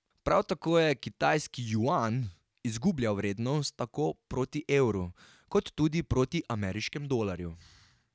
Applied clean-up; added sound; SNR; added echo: none; none; none; none.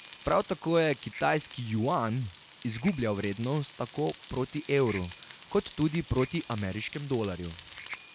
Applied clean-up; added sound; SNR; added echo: none; Bicycle bell + Frying (food); 10 dB; none.